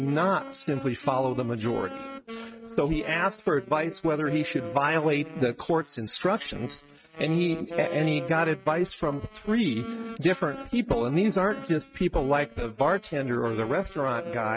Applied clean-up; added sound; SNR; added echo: neural mask model RNNoise.